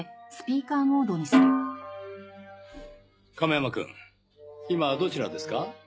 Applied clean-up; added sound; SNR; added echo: classical method log-MMSE.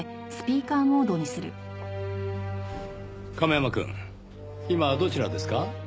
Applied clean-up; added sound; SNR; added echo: none; none; none; none.